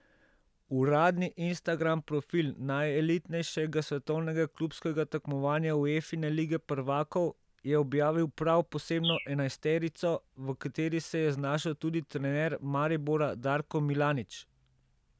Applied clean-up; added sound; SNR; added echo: none; Bird; 10 dB; none.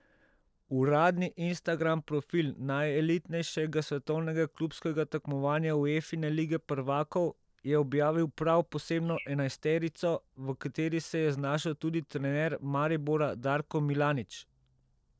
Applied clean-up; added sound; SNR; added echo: neural separator model SepFormer DNS4.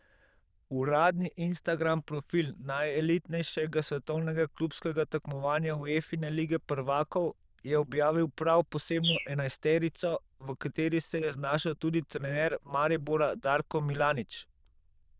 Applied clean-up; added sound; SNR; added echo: neural diffusion model UNIVERSE++.